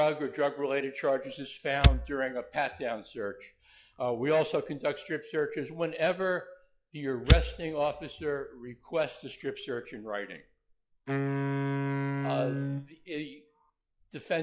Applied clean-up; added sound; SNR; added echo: classical method log-MMSE.